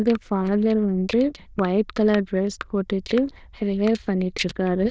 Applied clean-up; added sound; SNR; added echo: neural diffusion model UNIVERSE++.